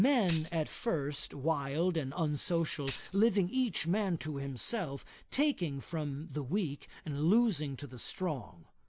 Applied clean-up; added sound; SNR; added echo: none; Tambourine; -4 dB; none.